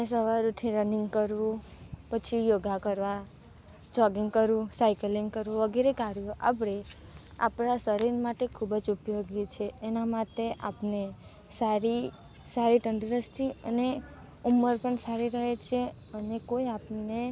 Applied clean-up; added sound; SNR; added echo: none; none; none; none.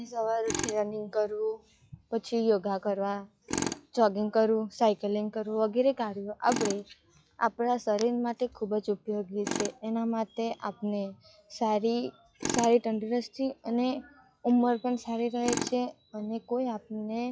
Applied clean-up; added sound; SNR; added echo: classical method log-MMSE.